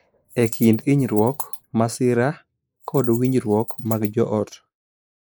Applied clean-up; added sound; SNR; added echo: neural mask model Resemble Enhance denoiser.